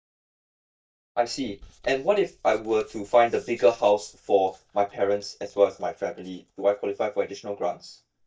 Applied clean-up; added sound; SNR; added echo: neural mask model DeepFilterNet 3.